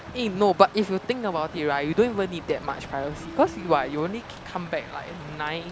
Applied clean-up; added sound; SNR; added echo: none; Musical instrument + Rain; 14 dB; none.